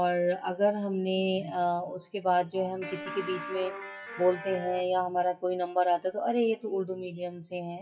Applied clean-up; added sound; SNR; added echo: classical method WPE with log-MMSE.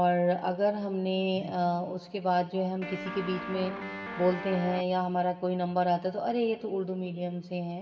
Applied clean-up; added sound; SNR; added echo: none; Guitar; 8 dB; reverberation time 1.6 s.